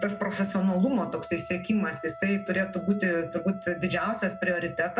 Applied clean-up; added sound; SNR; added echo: none; Trumpet; 15 dB; reverberation time 0.2 s.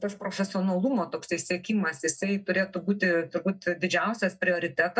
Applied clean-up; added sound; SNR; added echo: neural mask model DeepFilterNet 3.